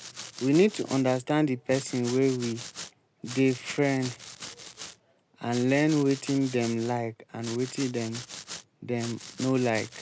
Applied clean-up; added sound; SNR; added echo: none; Domestic sounds, home sounds; 15 dB; none.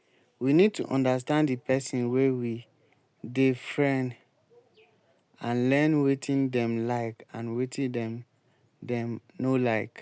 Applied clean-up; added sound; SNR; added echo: none; none; none; none.